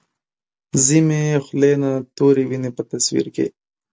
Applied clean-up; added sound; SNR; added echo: none; none; none; none.